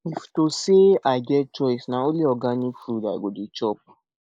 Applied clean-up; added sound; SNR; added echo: neural mask model Resemble Enhance denoiser.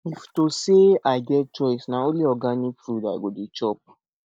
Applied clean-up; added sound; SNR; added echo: neural mask model DeepFilterNet 3.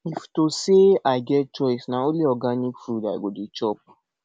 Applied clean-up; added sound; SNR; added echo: none; none; none; none.